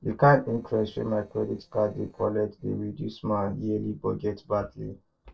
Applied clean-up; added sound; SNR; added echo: neural separator model SepFormer DNS4.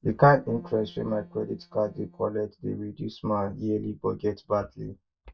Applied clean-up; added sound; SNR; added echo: neural mask model DeepFilterNet 3.